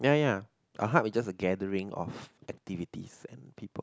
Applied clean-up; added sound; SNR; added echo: none; none; none; none.